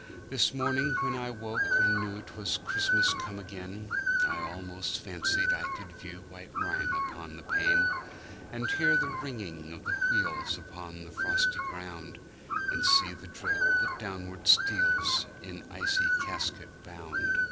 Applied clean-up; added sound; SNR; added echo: none; Bird; -4 dB; none.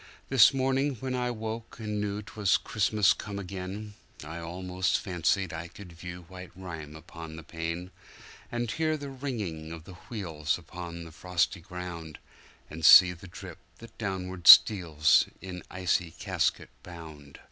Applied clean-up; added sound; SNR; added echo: none; none; none; none.